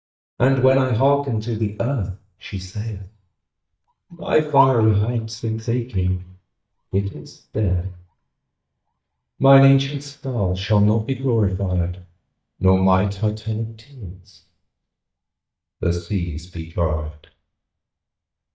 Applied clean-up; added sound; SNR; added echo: neural mask model DeepFilterNet 3.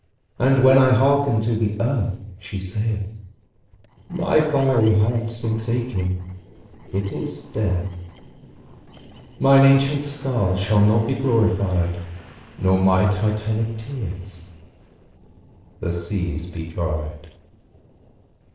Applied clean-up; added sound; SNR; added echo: neural separator model SepFormer DNS4.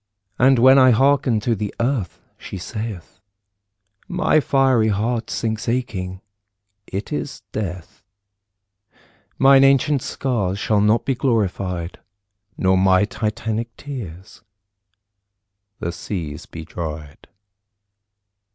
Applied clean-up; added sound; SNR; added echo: none; none; none; none.